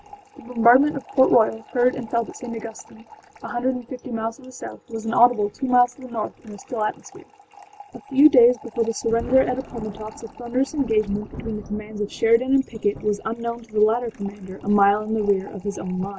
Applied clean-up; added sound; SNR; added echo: none; Thunder + Fill (with liquid) / Trickle, dribble; 20 dB; none.